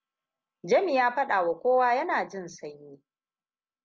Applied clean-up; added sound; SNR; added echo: none; none; none; none.